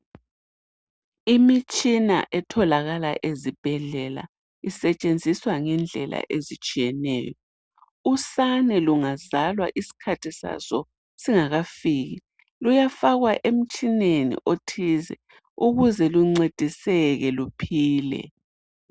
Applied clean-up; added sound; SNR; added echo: none; none; none; none.